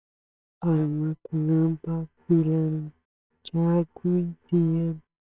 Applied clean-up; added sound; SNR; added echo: neural separator model SepFormer WHAMR!.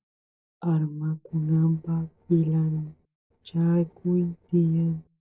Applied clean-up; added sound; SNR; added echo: neural separator model SepFormer DNS4.